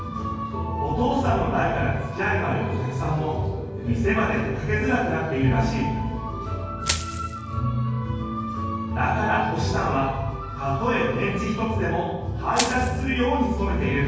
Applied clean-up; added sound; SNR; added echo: none; Crushing; 9 dB; reverberation time 1.3 s.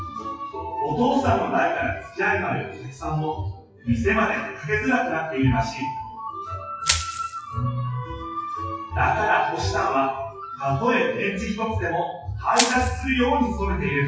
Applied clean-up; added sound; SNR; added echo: classical method WPE with log-MMSE.